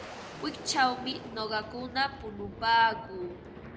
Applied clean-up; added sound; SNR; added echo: none; Boom; 13 dB; none.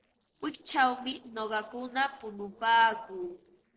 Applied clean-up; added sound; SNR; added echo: neural separator model SepFormer DNS4.